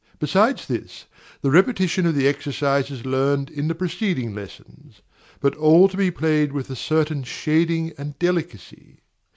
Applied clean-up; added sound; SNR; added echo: none; none; none; none.